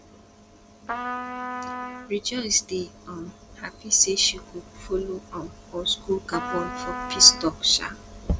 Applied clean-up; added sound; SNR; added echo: none; Trumpet; 8 dB; none.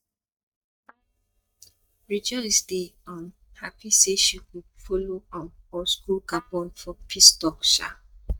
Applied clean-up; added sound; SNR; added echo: neural mask model DeepFilterNet 3.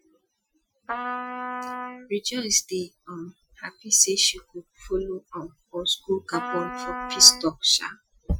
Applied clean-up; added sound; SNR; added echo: classical method Wiener filter.